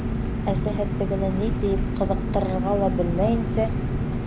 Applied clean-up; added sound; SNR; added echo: none; Engine; -2 dB; none.